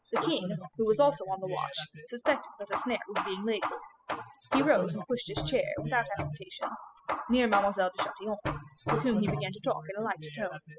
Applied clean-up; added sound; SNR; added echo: classical method spectral subtraction.